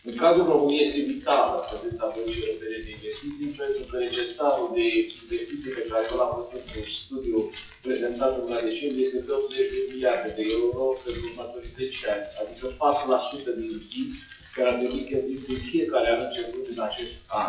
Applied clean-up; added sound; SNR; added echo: classical method WPE with log-MMSE.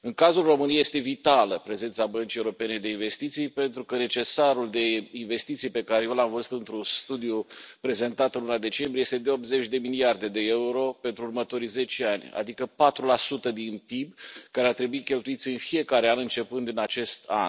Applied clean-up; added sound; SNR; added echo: none; none; none; none.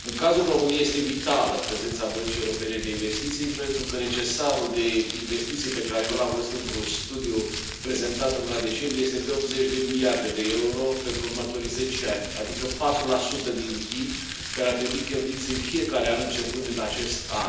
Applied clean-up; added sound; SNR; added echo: none; Crumpling, crinkling; 7 dB; reverberation time 0.9 s.